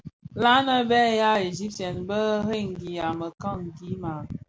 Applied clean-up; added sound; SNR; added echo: none; none; none; none.